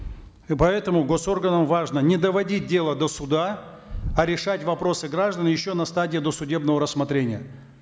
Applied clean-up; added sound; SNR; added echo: none; none; none; none.